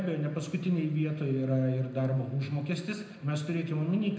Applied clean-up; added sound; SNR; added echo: none; none; none; reverberation time 0.7 s.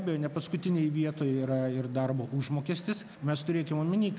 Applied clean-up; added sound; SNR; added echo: none; none; none; none.